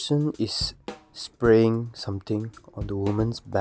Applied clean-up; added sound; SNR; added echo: none; Drum / Drum kit; 17 dB; none.